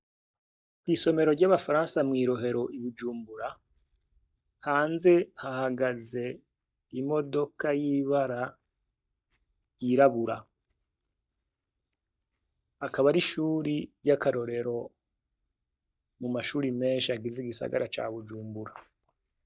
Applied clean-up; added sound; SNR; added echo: neural mask model DeepFilterNet 3.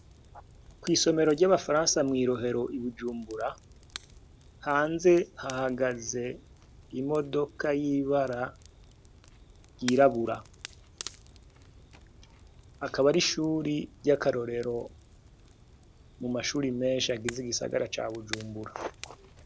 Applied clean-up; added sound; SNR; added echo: none; Crackle; 19 dB; none.